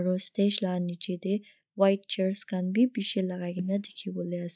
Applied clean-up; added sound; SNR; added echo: neural mask model DeepFilterNet 3.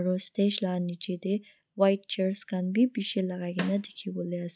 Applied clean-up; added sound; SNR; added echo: none; Snare drum; 9 dB; none.